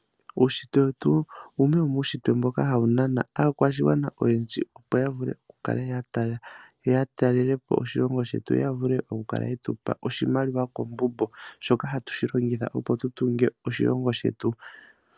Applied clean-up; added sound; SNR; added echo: none; none; none; none.